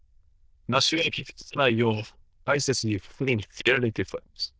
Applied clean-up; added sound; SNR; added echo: neural diffusion model UNIVERSE++.